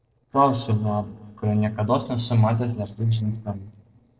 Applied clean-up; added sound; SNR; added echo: neural separator model SepFormer DNS4.